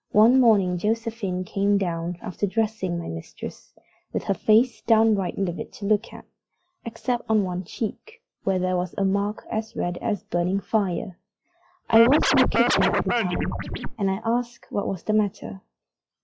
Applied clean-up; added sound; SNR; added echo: classical method log-MMSE.